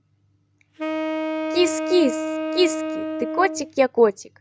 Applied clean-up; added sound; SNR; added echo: none; Wind instrument, woodwind instrument; 4 dB; none.